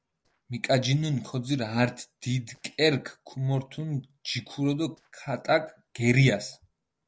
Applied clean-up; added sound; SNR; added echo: neural separator model SepFormer DNS4.